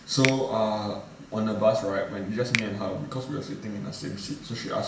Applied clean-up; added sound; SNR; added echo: none; Finger snapping; 10 dB; reverberation time 0.8 s.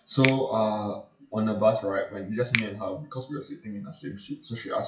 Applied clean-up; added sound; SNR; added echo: classical method WPE with log-MMSE.